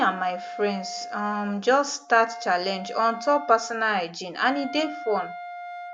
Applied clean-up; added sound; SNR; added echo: none; Wind instrument, woodwind instrument; 13 dB; none.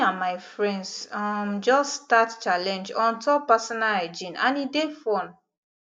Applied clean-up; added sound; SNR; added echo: none; none; none; none.